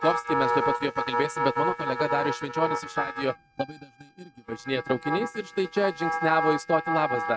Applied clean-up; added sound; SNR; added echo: neural mask model RNNoise.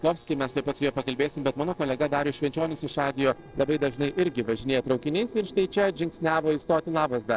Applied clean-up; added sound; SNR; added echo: neural separator model SepFormer DNS4.